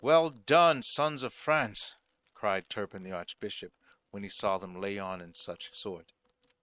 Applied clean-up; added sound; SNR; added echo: neural mask model RNNoise.